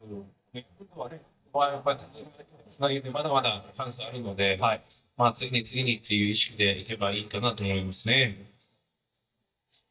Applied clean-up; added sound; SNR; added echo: neural mask model DeepFilterNet 3.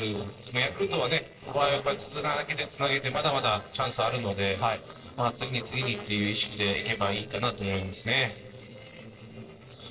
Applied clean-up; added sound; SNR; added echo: neural separator model SepFormer DNS4.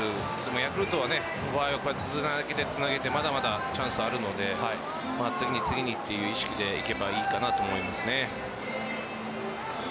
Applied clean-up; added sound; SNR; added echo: none; none; none; none.